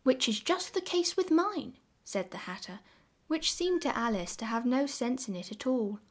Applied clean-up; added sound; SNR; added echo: none; Squeak / Screech; 20 dB; none.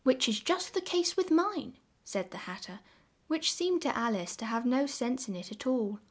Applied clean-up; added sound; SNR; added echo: none; none; none; none.